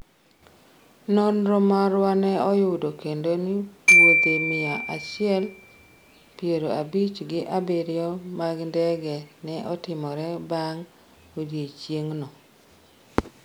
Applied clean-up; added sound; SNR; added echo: none; Glockenspiel; -3 dB; none.